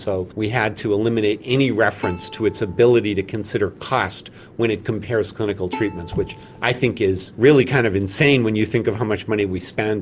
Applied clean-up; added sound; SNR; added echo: none; Bowed string instrument; 18 dB; none.